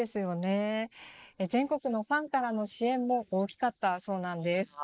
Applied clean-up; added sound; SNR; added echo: neural mask model Resemble Enhance denoiser.